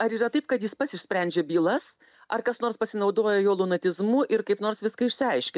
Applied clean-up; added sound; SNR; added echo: none; none; none; none.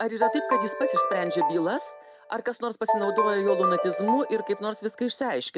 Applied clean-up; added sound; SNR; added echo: none; Ringtone; 0 dB; none.